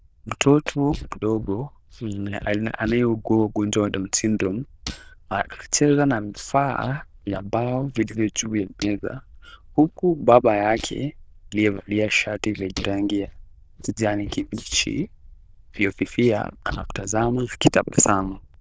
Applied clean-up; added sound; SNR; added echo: neural diffusion model UNIVERSE++.